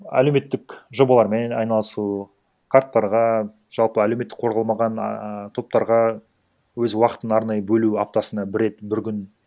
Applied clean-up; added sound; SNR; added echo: none; none; none; none.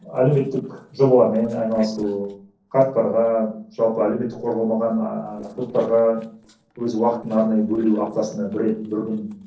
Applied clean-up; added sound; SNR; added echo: neural separator model SepFormer DNS4.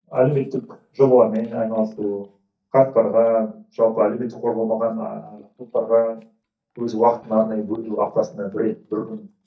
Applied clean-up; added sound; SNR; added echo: neural mask model DeepFilterNet 3.